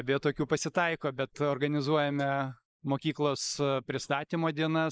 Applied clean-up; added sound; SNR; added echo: neural mask model Resemble Enhance denoiser.